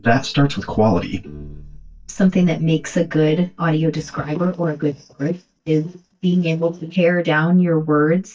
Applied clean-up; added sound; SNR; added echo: neural mask model DeepFilterNet 3.